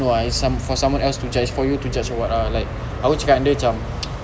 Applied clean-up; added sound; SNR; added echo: none; none; none; none.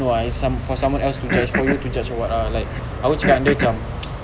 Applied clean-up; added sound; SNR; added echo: none; Cough; 6 dB; none.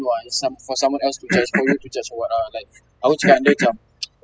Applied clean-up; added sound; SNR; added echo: classical method spectral subtraction.